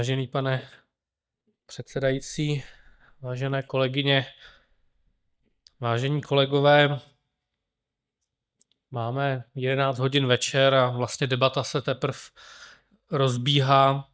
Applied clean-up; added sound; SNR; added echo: neural mask model DeepFilterNet 3.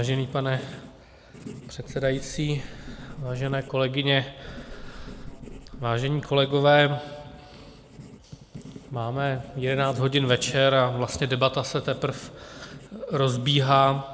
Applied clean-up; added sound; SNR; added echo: none; Wind + Writing; 16 dB; none.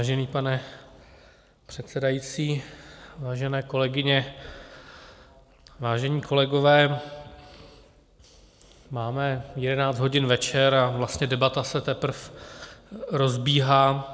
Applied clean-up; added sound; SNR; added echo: none; none; none; none.